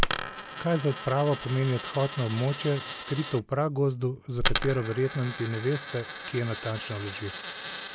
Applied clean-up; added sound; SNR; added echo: none; Coin (dropping); 5 dB; none.